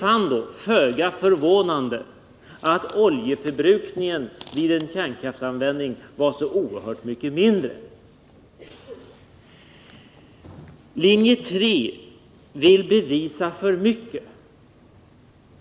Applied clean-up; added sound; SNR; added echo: none; none; none; none.